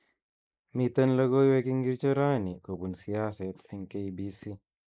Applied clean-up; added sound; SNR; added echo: neural mask model Resemble Enhance denoiser.